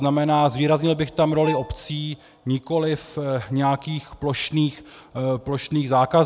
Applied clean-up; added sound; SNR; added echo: none; Bowed string instrument; 14 dB; none.